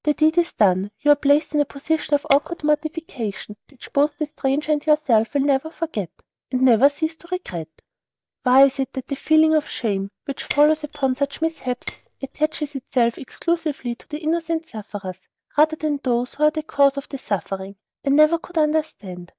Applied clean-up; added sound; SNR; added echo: neural mask model DeepFilterNet 3.